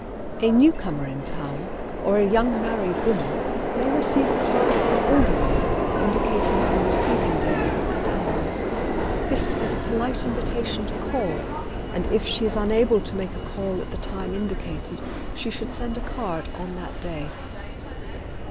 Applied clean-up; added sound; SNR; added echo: none; Subway, metro, underground; 0 dB; none.